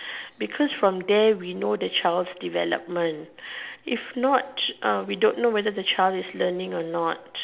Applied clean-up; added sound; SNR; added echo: none; none; none; none.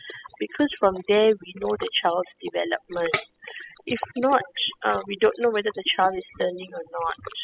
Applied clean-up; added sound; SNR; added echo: classical method spectral subtraction.